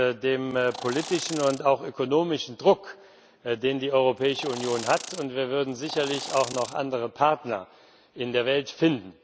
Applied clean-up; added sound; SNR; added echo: none; Insect; 12 dB; none.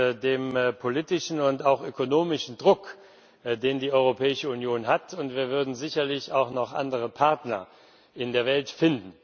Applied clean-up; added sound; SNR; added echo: none; none; none; none.